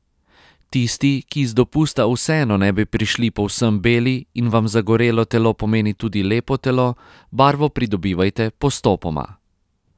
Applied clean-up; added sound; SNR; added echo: none; none; none; none.